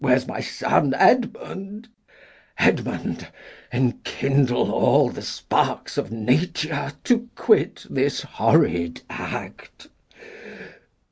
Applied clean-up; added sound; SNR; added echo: none; none; none; none.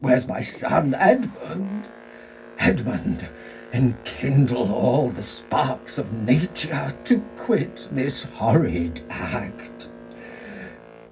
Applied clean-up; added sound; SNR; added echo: none; Boat, Water vehicle; 18 dB; reverberation time 0.4 s.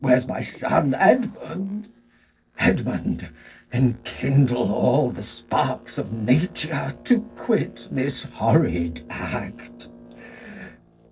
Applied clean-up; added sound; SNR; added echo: neural separator model SepFormer DNS4.